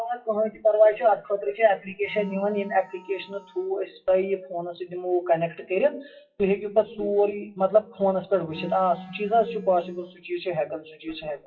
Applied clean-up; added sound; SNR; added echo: classical method WPE with log-MMSE.